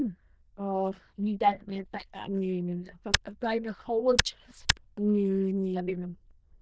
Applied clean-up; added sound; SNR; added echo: neural diffusion model UNIVERSE++.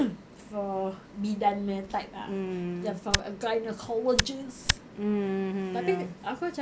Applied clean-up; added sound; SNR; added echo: none; Tick; 0 dB; none.